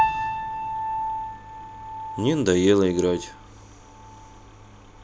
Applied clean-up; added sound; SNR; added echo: none; Piano; 5 dB; none.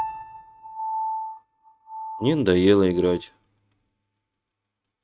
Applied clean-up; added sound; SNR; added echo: neural mask model RNNoise.